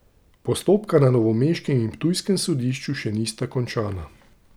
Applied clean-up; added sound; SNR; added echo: none; none; none; none.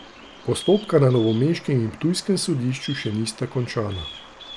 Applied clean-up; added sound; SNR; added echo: none; Bird vocalization, bird call, bird song; 18 dB; none.